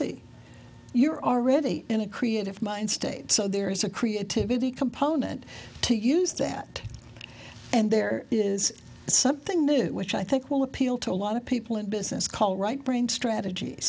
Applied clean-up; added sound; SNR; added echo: none; none; none; none.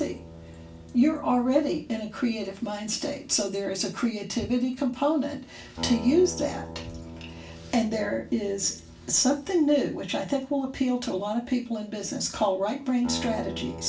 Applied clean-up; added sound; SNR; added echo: none; Acoustic guitar; 15 dB; reverberation time 0.3 s.